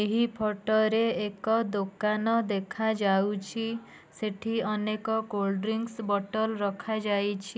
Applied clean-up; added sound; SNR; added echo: none; none; none; none.